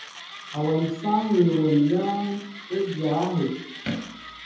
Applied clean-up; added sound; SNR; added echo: none; Mechanisms; 16 dB; reverberation time 0.8 s.